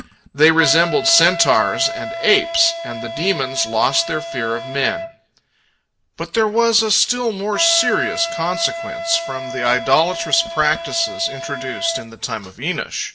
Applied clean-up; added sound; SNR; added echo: none; Wind instrument, woodwind instrument; 9 dB; reverberation time 0.2 s.